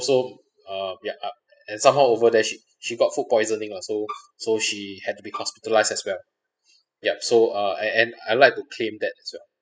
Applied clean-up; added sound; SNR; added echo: classical method spectral subtraction.